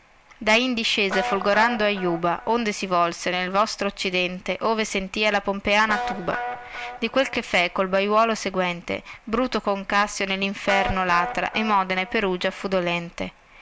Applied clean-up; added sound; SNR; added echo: none; Guitar; 13 dB; none.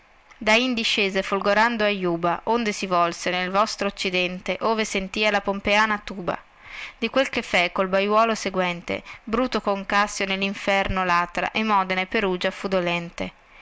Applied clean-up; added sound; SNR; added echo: none; none; none; none.